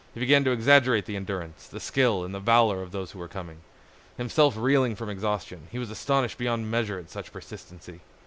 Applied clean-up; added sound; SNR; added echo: none; none; none; none.